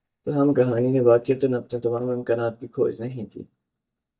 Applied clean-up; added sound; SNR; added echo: neural mask model DeepFilterNet 3.